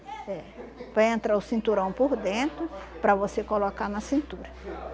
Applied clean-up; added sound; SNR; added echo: none; none; none; none.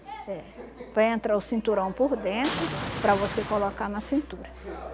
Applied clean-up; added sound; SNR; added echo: none; Boom; 5 dB; none.